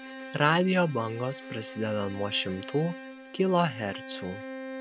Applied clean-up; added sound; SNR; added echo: none; Bowed string instrument; 13 dB; none.